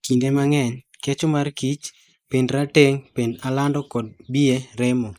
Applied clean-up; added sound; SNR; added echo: neural mask model Resemble Enhance denoiser.